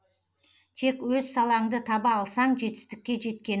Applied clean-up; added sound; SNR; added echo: none; none; none; none.